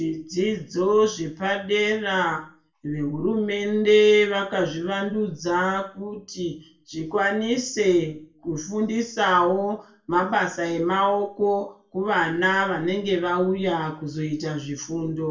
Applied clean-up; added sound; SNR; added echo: none; none; none; reverberation time 0.3 s.